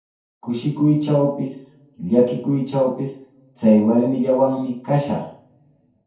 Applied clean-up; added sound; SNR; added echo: none; none; none; reverberation time 0.6 s.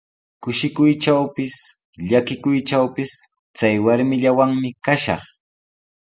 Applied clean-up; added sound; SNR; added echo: none; none; none; none.